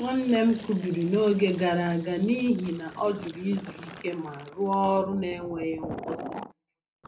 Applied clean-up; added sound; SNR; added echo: none; Fill (with liquid); 15 dB; reverberation time 0.3 s.